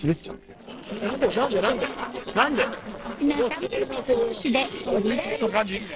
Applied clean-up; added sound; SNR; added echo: neural separator model SepFormer DNS4.